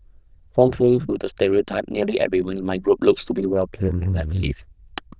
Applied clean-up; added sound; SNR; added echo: neural diffusion model UNIVERSE++.